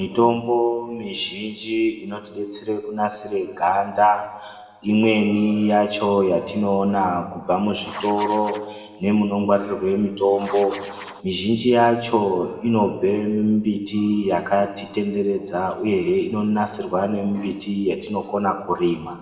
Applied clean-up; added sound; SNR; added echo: none; Writing; 17 dB; reverberation time 1.2 s.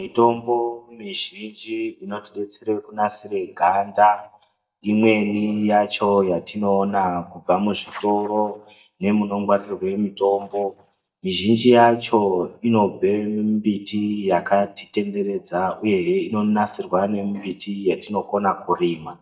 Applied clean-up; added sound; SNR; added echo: neural mask model DeepFilterNet 3.